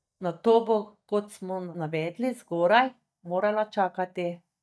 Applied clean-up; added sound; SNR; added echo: neural mask model DeepFilterNet 3.